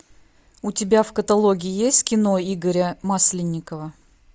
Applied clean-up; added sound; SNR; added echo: none; none; none; none.